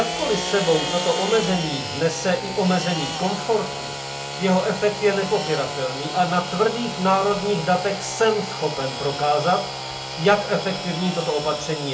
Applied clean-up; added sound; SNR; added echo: none; Sawing / Engine; 7 dB; reverberation time 0.2 s.